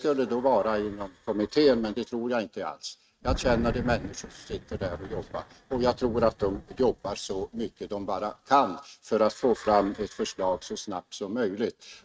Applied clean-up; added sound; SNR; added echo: neural mask model RNNoise.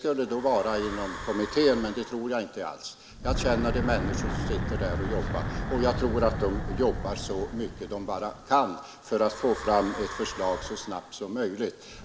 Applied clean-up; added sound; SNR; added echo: none; Wind / Breathing; 5 dB; none.